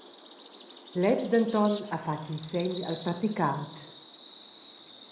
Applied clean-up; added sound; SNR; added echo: none; Bird vocalization, bird call, bird song; 17 dB; none.